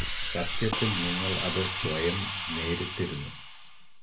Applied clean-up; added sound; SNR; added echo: none; Hiss; 0 dB; reverberation time 0.3 s.